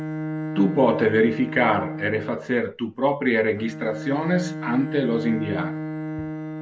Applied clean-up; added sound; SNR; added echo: none; Bowed string instrument; 8 dB; none.